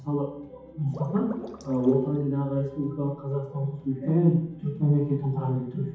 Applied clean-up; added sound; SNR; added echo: none; Water / Liquid; 17 dB; reverberation time 1.2 s.